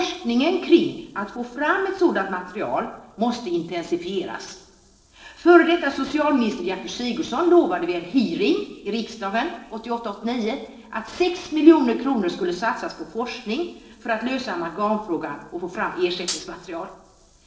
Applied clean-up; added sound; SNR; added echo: neural separator model SepFormer DNS4.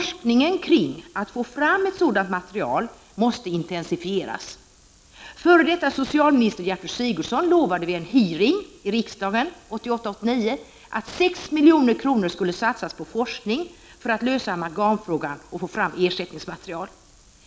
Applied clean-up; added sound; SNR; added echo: none; none; none; none.